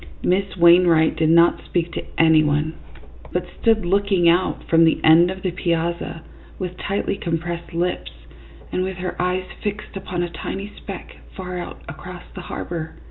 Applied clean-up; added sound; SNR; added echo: none; none; none; none.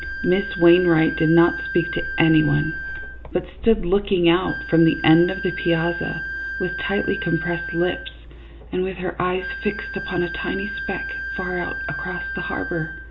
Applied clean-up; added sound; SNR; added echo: none; Wind instrument, woodwind instrument; 9 dB; none.